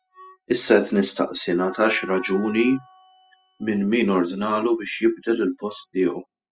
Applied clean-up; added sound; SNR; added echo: classical method spectral subtraction.